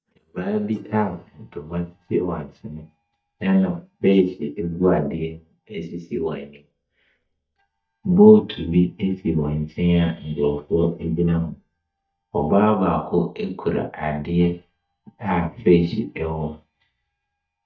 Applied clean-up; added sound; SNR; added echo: neural mask model DeepFilterNet 3.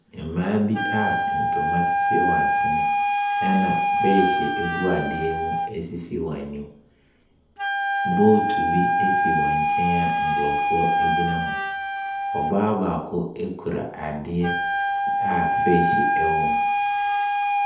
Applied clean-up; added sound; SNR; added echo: none; Wind instrument, woodwind instrument; -3 dB; reverberation time 2.0 s.